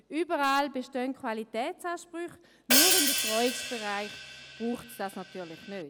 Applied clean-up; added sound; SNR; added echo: none; Hi-hat; -3 dB; none.